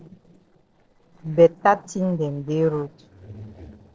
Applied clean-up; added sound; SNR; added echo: neural separator model SepFormer DNS4.